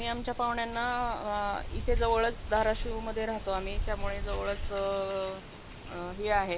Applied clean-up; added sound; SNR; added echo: none; Wind; 4 dB; none.